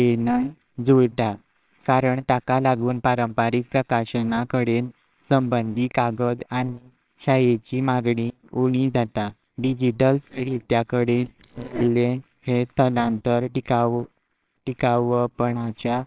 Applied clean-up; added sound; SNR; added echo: neural separator model SepFormer WHAMR!.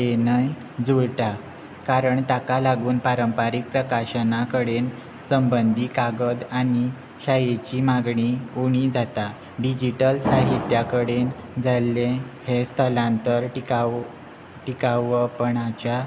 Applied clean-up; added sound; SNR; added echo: none; none; none; none.